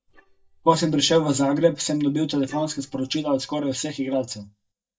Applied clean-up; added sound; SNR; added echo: neural mask model DeepFilterNet 3.